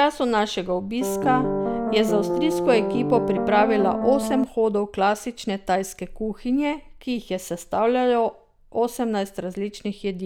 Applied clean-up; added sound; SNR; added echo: none; Piano; 1 dB; none.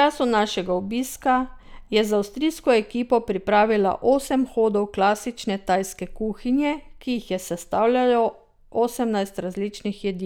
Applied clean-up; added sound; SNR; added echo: none; none; none; none.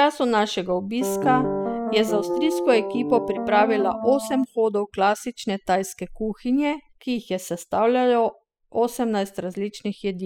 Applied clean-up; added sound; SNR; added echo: classical method spectral subtraction.